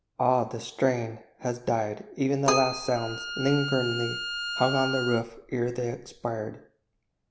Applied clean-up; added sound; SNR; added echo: none; Bowed string instrument + Keyboard (musical); 4 dB; none.